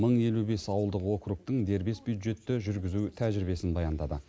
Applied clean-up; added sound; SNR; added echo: none; none; none; none.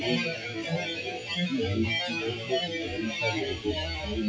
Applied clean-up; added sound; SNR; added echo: classical method WPE with log-MMSE.